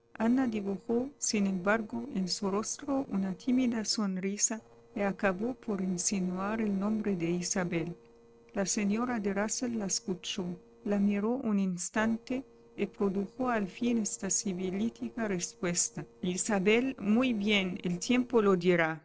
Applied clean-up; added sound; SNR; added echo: neural separator model SepFormer DNS4.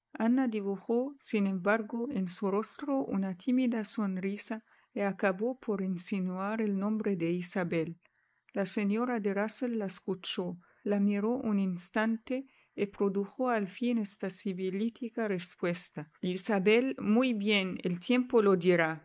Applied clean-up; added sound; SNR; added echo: neural mask model Resemble Enhance denoiser.